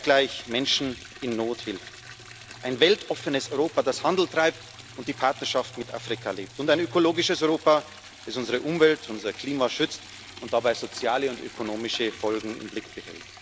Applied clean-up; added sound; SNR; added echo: none; Liquid; 18 dB; none.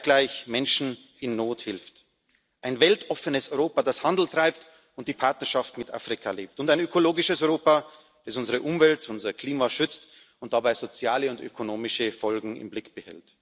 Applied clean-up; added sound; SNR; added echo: none; none; none; none.